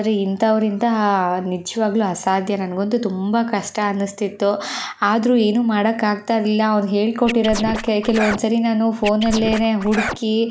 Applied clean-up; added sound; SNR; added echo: none; Scratching (performance technique); 8 dB; none.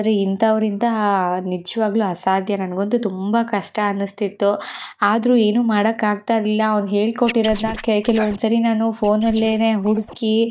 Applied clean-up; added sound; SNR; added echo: neural mask model DeepFilterNet 3.